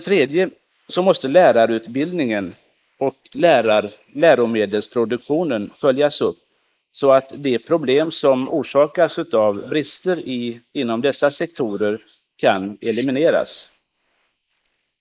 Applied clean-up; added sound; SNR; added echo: neural mask model Resemble Enhance denoiser.